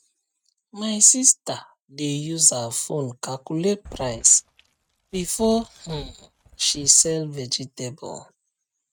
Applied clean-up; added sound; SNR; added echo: neural mask model RNNoise.